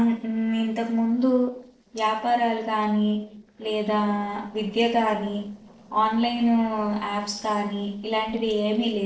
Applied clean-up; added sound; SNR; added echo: neural separator model SepFormer DNS4.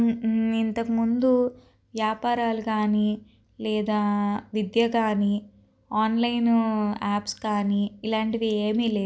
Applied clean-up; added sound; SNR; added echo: none; none; none; none.